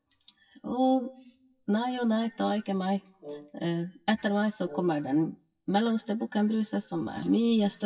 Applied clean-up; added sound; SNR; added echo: classical method WPE with log-MMSE.